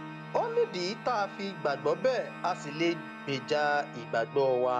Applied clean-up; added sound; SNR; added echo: none; Bowed string instrument + Organ; 12 dB; none.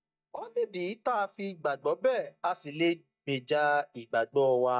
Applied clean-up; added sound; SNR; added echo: neural mask model DeepFilterNet 3.